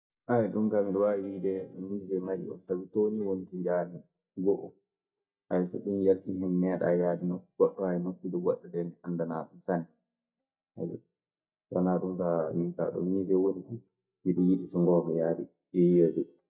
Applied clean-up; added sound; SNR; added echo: neural mask model DeepFilterNet 3.